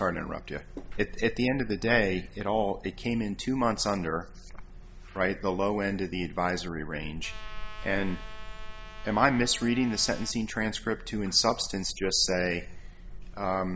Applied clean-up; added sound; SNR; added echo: none; Trumpet; 18 dB; none.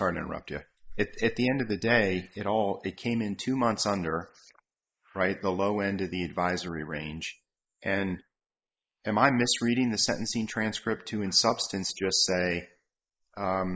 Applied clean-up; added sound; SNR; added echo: neural mask model Resemble Enhance denoiser.